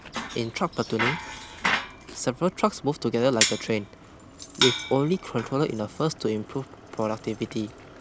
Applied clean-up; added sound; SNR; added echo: none; Bicycle; 5 dB; none.